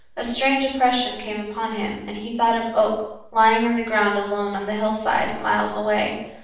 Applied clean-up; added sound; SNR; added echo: none; none; none; reverberation time 0.7 s.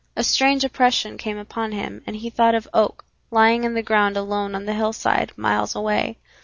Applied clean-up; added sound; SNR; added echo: none; none; none; none.